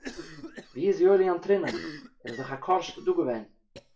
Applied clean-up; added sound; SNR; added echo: none; Cough; 15 dB; reverberation time 0.2 s.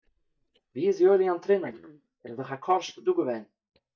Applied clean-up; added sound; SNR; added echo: neural mask model DeepFilterNet 3.